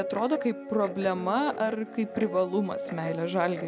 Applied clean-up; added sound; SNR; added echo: none; Guitar; 8 dB; none.